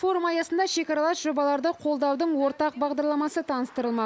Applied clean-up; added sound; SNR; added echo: none; none; none; none.